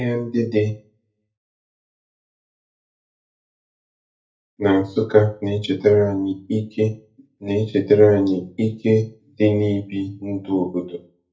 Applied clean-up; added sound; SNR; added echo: none; none; none; reverberation time 0.3 s.